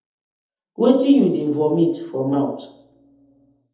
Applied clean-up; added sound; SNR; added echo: none; none; none; reverberation time 0.7 s.